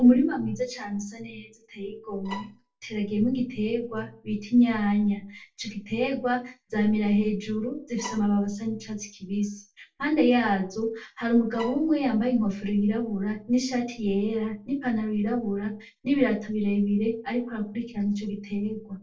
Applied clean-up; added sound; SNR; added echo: neural separator model SepFormer DNS4.